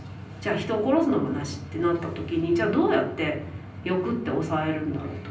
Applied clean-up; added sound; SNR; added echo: none; none; none; reverberation time 0.6 s.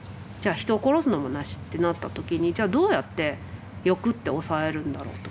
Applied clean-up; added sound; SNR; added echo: none; none; none; none.